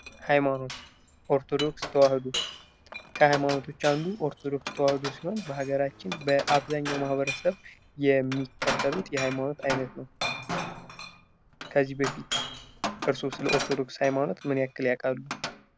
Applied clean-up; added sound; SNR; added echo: none; Glass; 8 dB; none.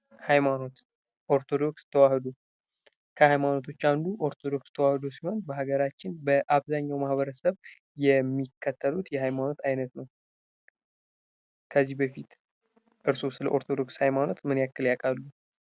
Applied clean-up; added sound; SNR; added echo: none; none; none; none.